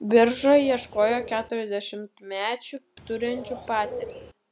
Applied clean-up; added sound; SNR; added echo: none; Bird; 13 dB; none.